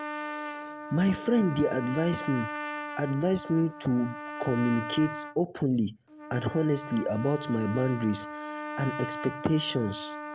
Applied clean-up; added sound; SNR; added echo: none; Trumpet; 9 dB; none.